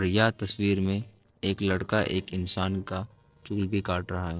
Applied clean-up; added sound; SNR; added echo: neural separator model SepFormer DNS4.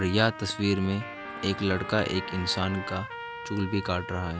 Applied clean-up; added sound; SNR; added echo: none; Guitar + Trumpet; 10 dB; none.